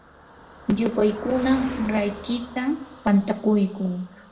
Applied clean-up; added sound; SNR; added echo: none; Car passing by; 16 dB; reverberation time 0.6 s.